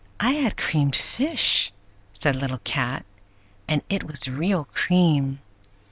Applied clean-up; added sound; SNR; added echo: none; none; none; none.